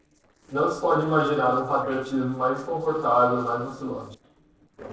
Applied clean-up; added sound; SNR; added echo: neural separator model SepFormer DNS4.